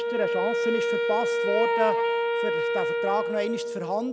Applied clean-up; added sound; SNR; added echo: none; Wind instrument, woodwind instrument; -4 dB; none.